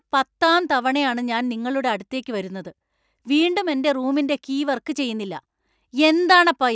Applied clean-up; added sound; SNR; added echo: none; none; none; none.